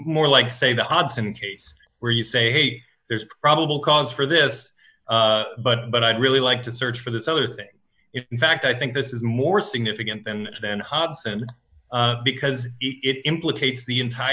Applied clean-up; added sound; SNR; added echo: neural mask model Resemble Enhance denoiser.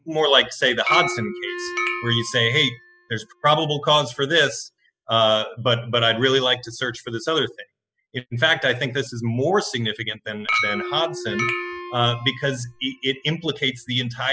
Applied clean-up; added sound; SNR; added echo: classical method spectral subtraction.